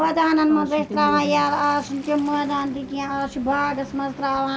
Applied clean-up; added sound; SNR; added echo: none; Waves, surf; 18 dB; none.